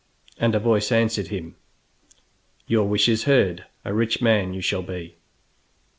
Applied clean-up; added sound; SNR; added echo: none; none; none; none.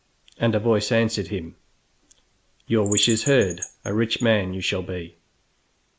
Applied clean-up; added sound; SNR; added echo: neural mask model Resemble Enhance denoiser.